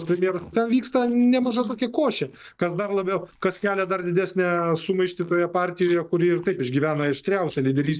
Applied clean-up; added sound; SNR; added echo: neural mask model DeepFilterNet 3.